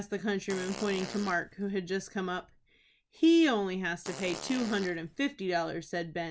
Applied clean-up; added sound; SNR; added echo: none; Fart; 13 dB; none.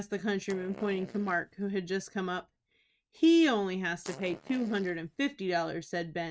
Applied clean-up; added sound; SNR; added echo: neural mask model RNNoise.